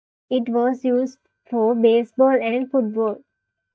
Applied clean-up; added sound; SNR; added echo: neural mask model DeepFilterNet 3.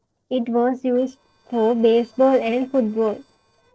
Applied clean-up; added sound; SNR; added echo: neural separator model SepFormer DNS4.